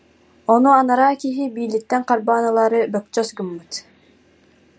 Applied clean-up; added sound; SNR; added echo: none; none; none; none.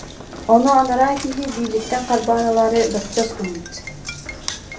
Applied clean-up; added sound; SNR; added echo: none; Knock; 12 dB; reverberation time 0.3 s.